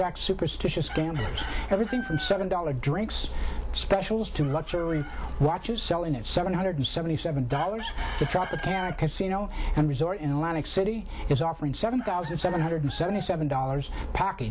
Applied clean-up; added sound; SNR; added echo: none; Chicken, rooster; 17 dB; none.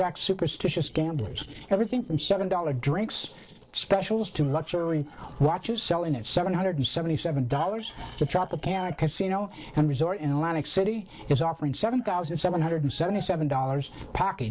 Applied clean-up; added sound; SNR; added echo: neural separator model SepFormer DNS4.